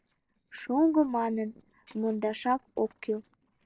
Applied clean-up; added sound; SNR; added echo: neural separator model SepFormer DNS4.